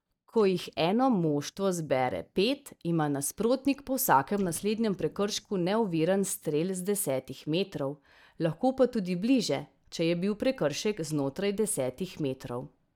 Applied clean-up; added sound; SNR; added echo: neural mask model DeepFilterNet 3.